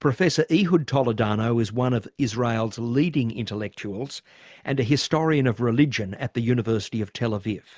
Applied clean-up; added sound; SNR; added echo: none; none; none; none.